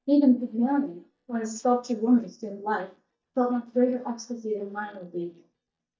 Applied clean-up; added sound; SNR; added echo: neural mask model DeepFilterNet 3.